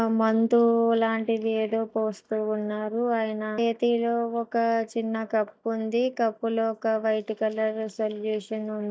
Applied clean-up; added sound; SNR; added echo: neural mask model DeepFilterNet 3.